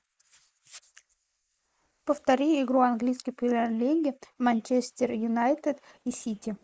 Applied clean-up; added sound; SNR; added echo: neural mask model Resemble Enhance denoiser.